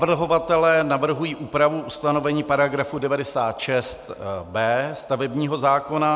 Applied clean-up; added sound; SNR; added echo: none; none; none; none.